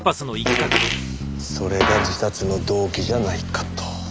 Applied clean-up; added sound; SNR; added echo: none; Fart; 3 dB; none.